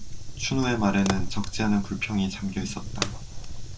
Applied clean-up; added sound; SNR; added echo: none; Fire; 3 dB; reverberation time 0.2 s.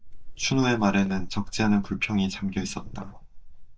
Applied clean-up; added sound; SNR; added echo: neural mask model DeepFilterNet 3.